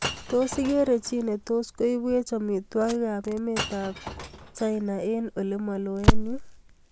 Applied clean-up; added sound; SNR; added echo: none; Shatter / Crushing; 14 dB; none.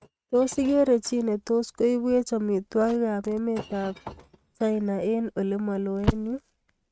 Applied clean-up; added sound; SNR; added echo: neural mask model RNNoise.